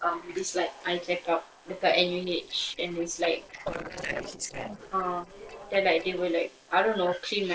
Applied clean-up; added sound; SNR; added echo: neural separator model SepFormer DNS4.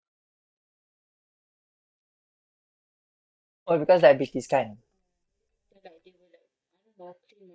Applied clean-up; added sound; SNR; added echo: neural mask model DeepFilterNet 3.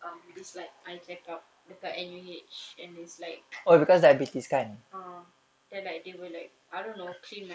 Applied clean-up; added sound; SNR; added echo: none; none; none; none.